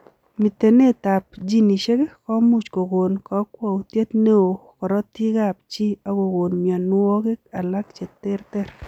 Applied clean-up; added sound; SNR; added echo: none; none; none; none.